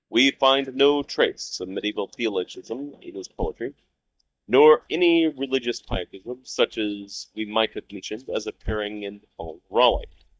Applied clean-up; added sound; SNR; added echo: neural mask model DeepFilterNet 3.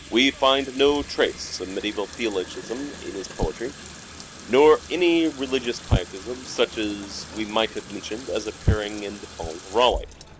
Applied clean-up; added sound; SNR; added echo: none; Crowd + Sink (filling or washing) / Water tap, faucet; 15 dB; none.